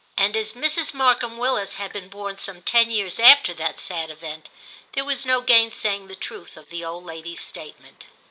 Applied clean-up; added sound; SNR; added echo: neural mask model Resemble Enhance denoiser.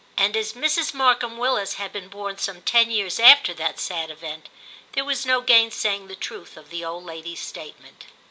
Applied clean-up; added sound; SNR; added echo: none; none; none; none.